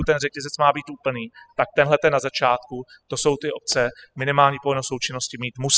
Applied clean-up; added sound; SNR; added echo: classical method spectral subtraction.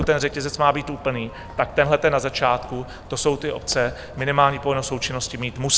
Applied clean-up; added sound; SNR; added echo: none; Walk, footsteps; 15 dB; none.